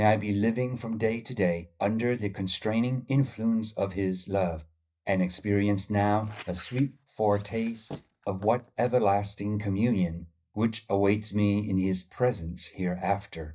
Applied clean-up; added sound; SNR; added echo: neural mask model DeepFilterNet 3.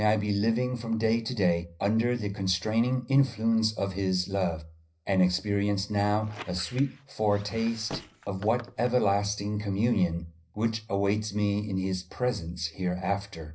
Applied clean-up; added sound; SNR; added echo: none; Squeak; 17 dB; reverberation time 0.4 s.